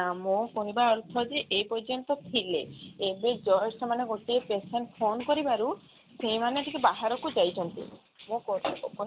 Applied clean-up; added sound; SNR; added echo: none; none; none; none.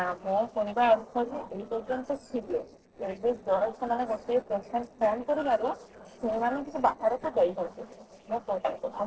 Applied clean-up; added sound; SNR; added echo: neural separator model SepFormer DNS4.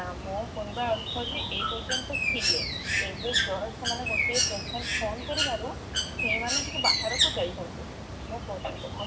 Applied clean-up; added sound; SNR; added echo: none; Bird; -5 dB; reverberation time 0.4 s.